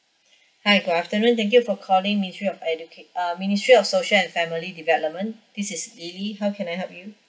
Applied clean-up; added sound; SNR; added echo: none; none; none; none.